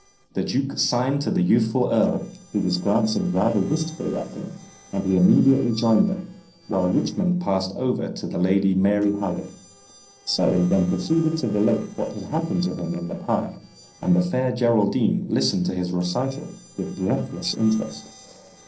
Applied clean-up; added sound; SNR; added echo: neural separator model SepFormer DNS4.